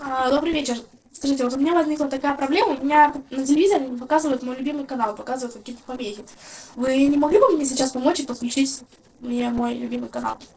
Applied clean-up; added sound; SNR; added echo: neural separator model SepFormer DNS4.